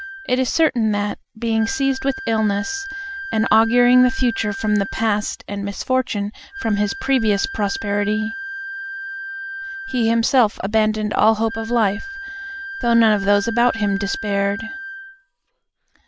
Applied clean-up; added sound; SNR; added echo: none; Wind instrument, woodwind instrument; 12 dB; none.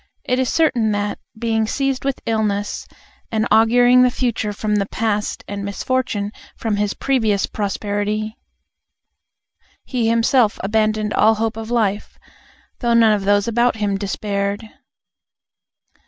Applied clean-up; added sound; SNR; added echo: none; none; none; none.